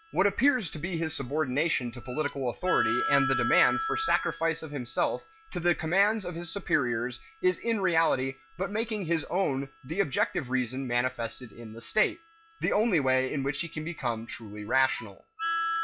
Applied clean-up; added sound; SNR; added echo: classical method log-MMSE.